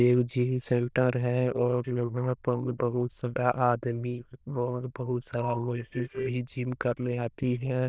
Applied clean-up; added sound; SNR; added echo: neural diffusion model UNIVERSE++.